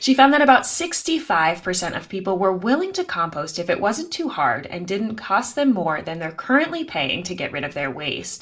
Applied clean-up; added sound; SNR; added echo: none; none; none; reverberation time 0.3 s.